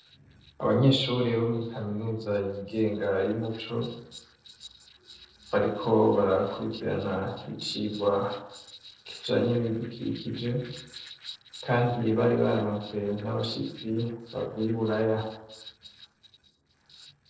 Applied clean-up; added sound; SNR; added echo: neural separator model SepFormer DNS4.